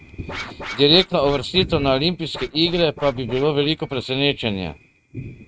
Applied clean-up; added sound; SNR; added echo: neural mask model RNNoise.